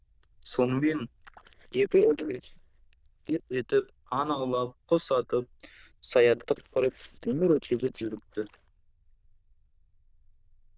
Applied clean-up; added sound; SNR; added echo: neural diffusion model UNIVERSE++.